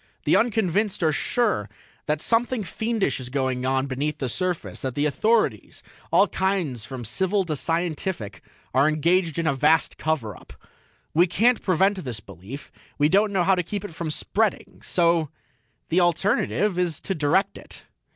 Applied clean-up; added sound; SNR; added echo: none; none; none; none.